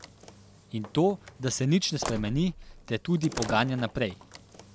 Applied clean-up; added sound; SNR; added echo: none; Slam; 13 dB; none.